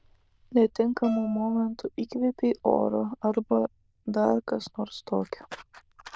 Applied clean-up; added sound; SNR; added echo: neural diffusion model UNIVERSE++.